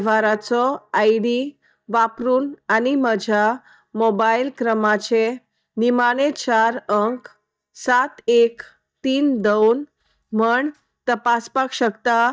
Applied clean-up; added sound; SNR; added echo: neural mask model DeepFilterNet 3.